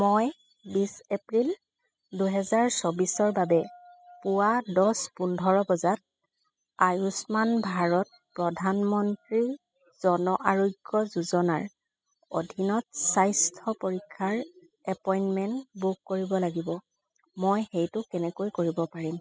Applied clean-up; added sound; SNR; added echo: classical method spectral subtraction.